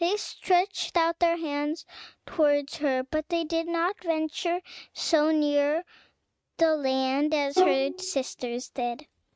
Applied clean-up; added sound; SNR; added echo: neural mask model RNNoise.